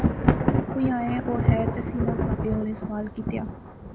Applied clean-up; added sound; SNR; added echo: none; Thunder; -4 dB; none.